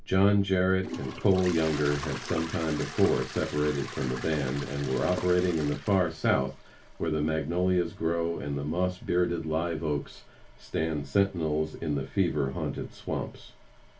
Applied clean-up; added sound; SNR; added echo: none; Toilet flush; 15 dB; reverberation time 0.2 s.